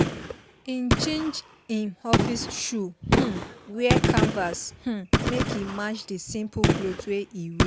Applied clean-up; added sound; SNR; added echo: none; Gunshot, gunfire; -3 dB; none.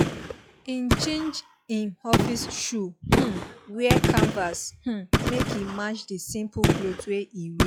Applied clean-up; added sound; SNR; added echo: classical method log-MMSE.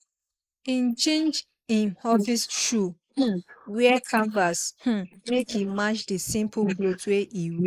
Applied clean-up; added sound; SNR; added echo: neural mask model Resemble Enhance denoiser.